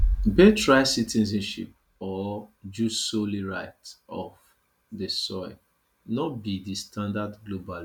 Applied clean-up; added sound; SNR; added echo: none; Bass drum; 9 dB; none.